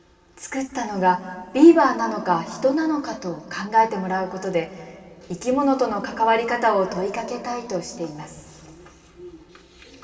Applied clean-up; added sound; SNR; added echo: none; none; none; reverberation time 2.5 s.